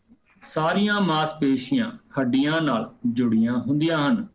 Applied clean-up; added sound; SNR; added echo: neural separator model SepFormer DNS4.